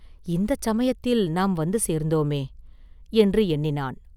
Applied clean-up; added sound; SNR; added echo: none; none; none; none.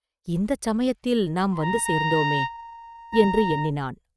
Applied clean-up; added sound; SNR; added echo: neural mask model RNNoise.